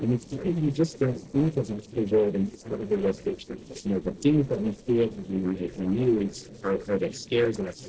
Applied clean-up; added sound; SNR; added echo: neural separator model SepFormer DNS4.